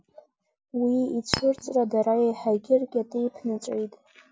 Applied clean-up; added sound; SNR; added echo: none; Chink, clink; 6 dB; none.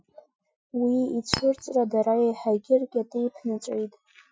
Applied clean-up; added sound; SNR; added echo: classical method Wiener filter.